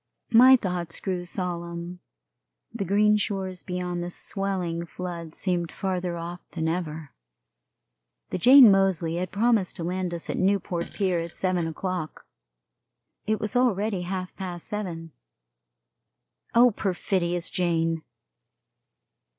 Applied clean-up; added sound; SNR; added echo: neural separator model SepFormer DNS4.